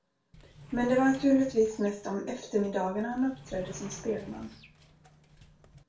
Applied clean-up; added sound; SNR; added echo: none; Sliding door; 18 dB; reverberation time 0.3 s.